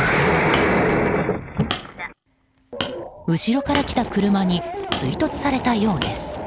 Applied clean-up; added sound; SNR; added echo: none; Hammer; 13 dB; none.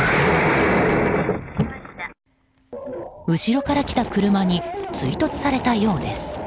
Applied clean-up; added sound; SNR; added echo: none; none; none; none.